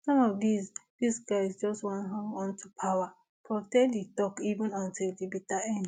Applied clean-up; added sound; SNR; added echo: none; none; none; none.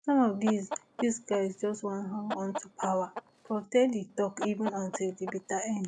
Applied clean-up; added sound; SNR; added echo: none; Chicken, rooster; 11 dB; none.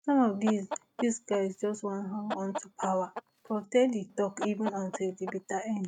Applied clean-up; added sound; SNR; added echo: neural mask model RNNoise.